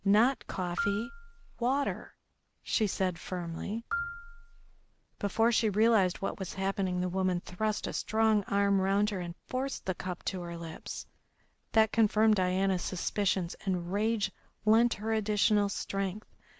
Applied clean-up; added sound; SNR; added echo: none; Marimba, xylophone; 11 dB; none.